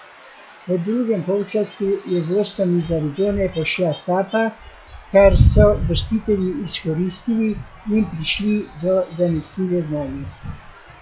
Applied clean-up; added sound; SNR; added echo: classical method log-MMSE.